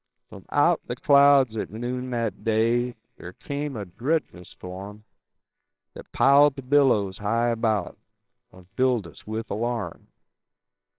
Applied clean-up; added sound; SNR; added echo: neural separator model SepFormer WHAMR!.